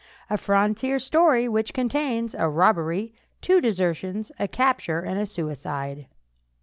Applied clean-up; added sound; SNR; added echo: none; none; none; none.